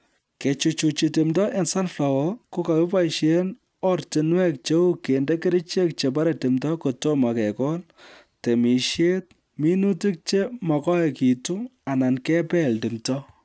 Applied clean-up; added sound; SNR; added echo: none; none; none; none.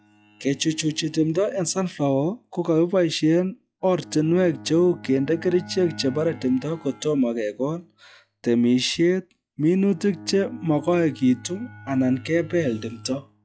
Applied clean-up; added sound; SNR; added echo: classical method log-MMSE.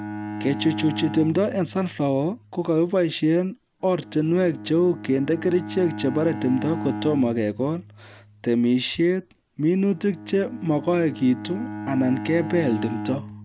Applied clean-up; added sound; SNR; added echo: none; Bowed string instrument; 11 dB; none.